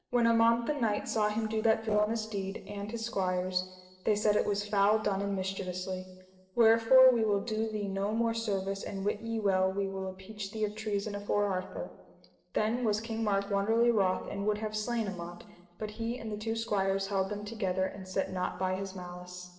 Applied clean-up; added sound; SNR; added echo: neural separator model SepFormer DNS4.